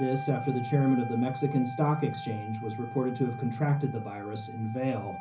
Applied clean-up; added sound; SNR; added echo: none; Wind instrument, woodwind instrument; 11 dB; reverberation time 0.5 s.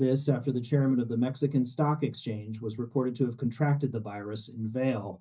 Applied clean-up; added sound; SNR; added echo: neural mask model DeepFilterNet 3.